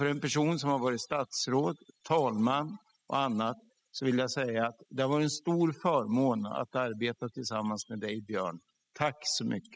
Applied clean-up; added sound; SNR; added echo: classical method spectral subtraction.